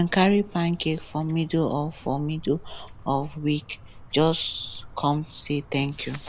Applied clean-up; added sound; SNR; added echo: none; Chirp, tweet; 18 dB; none.